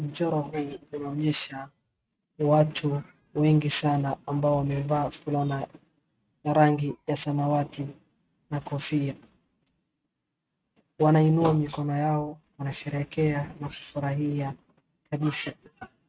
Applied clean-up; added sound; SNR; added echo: neural mask model RNNoise.